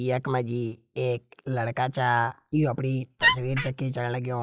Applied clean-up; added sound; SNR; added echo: classical method log-MMSE.